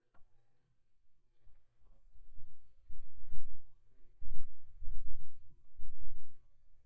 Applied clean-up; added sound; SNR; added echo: neural mask model DeepFilterNet 3.